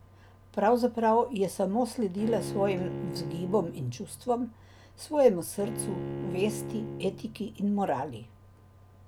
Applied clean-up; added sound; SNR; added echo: none; Bowed string instrument; 9 dB; none.